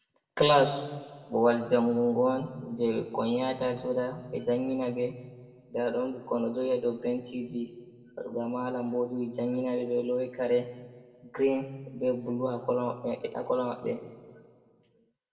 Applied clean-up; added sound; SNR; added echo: none; none; none; reverberation time 1.4 s.